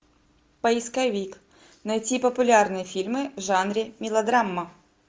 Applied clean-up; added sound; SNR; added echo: none; none; none; none.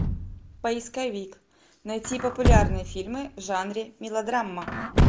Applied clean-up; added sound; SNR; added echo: none; Truck; -4 dB; none.